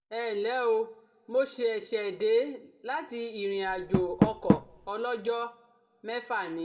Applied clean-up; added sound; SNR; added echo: none; Door; 4 dB; reverberation time 0.5 s.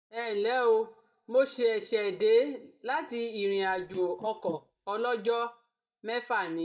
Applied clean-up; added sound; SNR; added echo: neural mask model DeepFilterNet 3.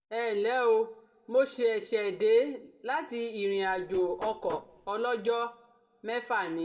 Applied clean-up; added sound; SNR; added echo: neural separator model SepFormer DNS4.